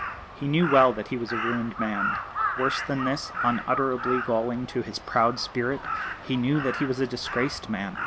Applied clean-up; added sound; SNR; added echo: none; Crow; 6 dB; none.